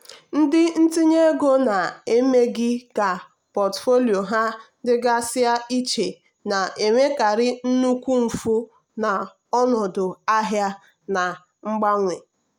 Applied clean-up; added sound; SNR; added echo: none; none; none; none.